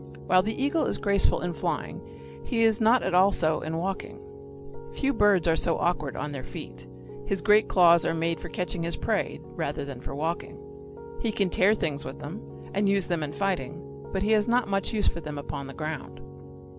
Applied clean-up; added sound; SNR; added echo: none; Piano; 14 dB; none.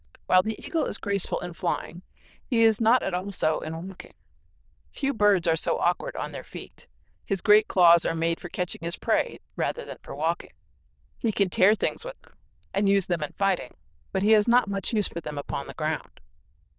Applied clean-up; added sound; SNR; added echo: neural diffusion model UNIVERSE++.